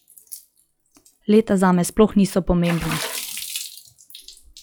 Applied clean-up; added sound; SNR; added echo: classical method log-MMSE.